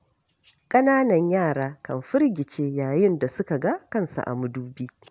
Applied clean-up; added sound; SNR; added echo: none; none; none; none.